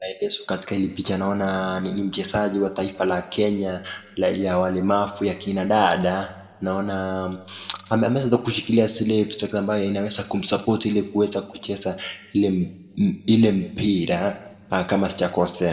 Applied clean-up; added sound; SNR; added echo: neural separator model SepFormer DNS4.